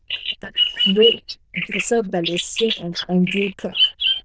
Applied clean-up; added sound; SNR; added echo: neural diffusion model UNIVERSE++.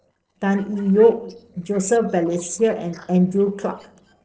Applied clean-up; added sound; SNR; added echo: neural separator model SepFormer DNS4.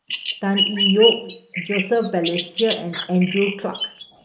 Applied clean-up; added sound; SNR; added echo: neural mask model Resemble Enhance denoiser.